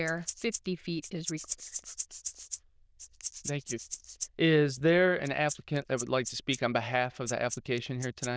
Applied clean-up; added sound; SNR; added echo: neural diffusion model UNIVERSE++.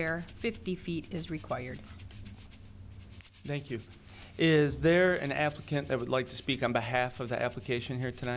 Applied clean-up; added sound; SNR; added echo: none; Rattle (instrument); 10 dB; none.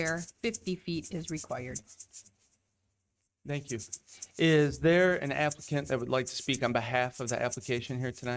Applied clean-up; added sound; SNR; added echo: neural mask model RNNoise.